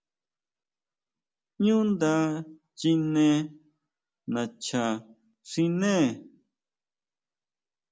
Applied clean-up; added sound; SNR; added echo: none; none; none; none.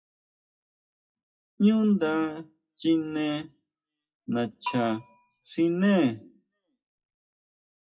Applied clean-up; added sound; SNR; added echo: classical method WPE with log-MMSE.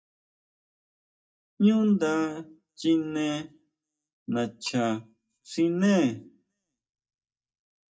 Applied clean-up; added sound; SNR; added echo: neural mask model DeepFilterNet 3.